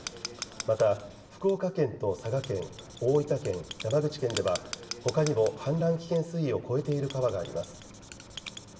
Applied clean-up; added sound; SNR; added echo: none; Writing; 14 dB; reverberation time 0.7 s.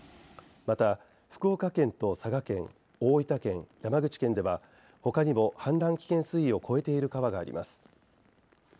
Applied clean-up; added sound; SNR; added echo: none; none; none; none.